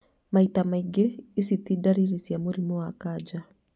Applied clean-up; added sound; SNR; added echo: none; none; none; none.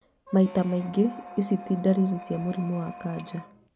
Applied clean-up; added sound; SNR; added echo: none; Squeak; 16 dB; none.